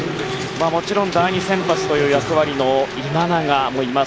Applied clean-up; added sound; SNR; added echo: none; Mechanisms; 10 dB; none.